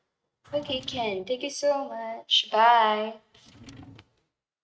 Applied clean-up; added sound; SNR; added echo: neural mask model RNNoise.